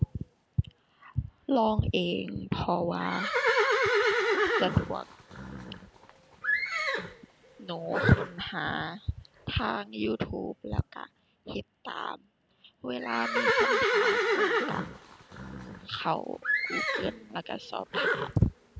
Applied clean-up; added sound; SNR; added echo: none; Livestock, farm animals, working animals; -1 dB; none.